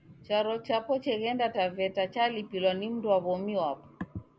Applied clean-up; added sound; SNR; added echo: none; none; none; none.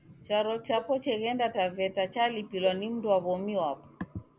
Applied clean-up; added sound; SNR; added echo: none; Cowbell; 19 dB; none.